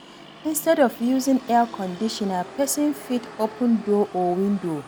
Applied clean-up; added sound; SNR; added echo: none; Motor vehicle (road); 18 dB; none.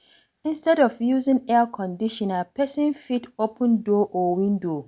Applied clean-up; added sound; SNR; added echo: none; none; none; none.